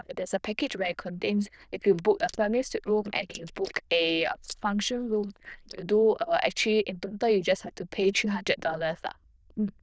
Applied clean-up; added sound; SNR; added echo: neural diffusion model UNIVERSE++.